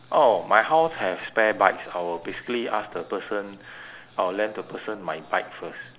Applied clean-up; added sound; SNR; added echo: none; none; none; none.